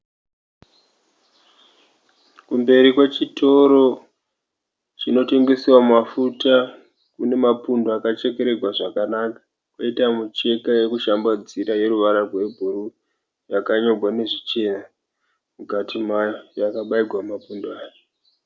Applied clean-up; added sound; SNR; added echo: none; none; none; none.